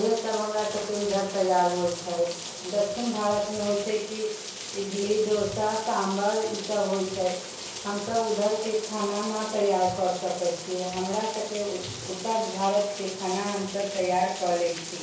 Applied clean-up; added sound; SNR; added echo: none; Rain; 11 dB; reverberation time 0.6 s.